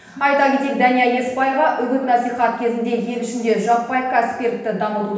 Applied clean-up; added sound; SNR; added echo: none; none; none; reverberation time 0.9 s.